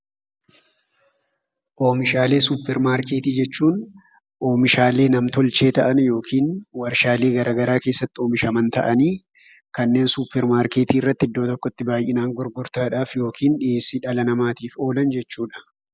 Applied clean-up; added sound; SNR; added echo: none; none; none; none.